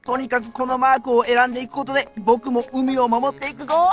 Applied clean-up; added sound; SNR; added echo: neural separator model SepFormer DNS4.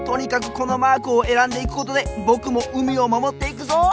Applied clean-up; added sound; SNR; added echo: none; none; none; none.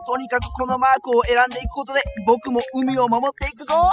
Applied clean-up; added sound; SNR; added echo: classical method spectral subtraction.